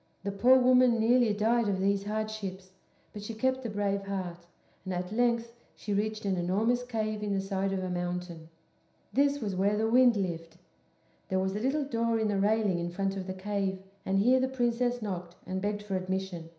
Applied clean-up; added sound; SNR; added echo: none; none; none; reverberation time 0.5 s.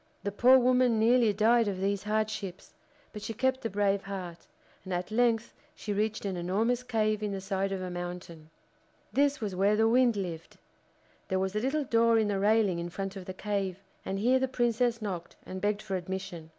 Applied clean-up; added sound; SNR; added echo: none; none; none; none.